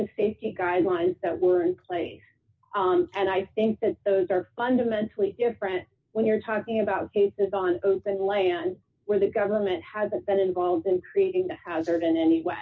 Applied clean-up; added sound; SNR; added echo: none; none; none; none.